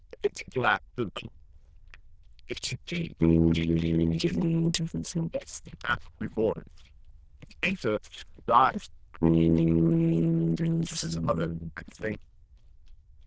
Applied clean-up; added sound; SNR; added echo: neural diffusion model UNIVERSE++.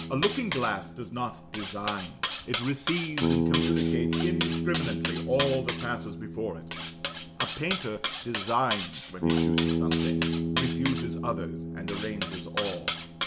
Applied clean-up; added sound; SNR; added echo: none; Cutlery, silverware + Bass guitar; -3 dB; none.